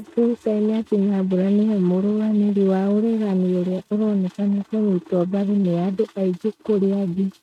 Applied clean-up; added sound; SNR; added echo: neural mask model RNNoise.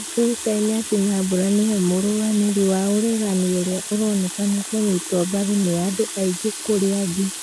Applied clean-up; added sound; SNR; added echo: none; Water tap, faucet; 8 dB; none.